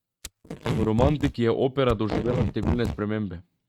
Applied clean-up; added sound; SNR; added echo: neural mask model RNNoise.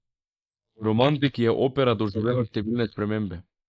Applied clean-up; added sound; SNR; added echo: neural mask model Resemble Enhance denoiser.